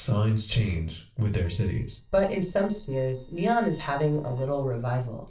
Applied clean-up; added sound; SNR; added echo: neural separator model SepFormer DNS4.